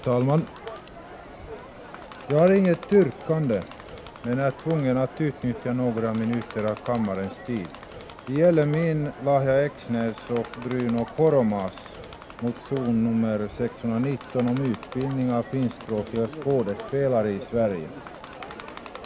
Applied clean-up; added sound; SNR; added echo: none; Crowd; 15 dB; none.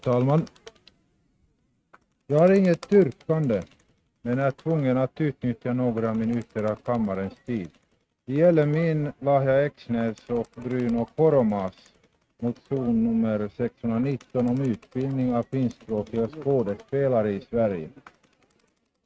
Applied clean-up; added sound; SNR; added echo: neural mask model RNNoise.